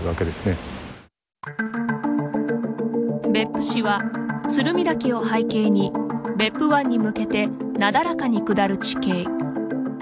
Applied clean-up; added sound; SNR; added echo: none; none; none; none.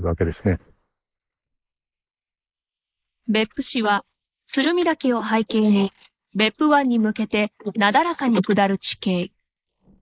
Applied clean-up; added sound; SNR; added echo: neural mask model Resemble Enhance denoiser.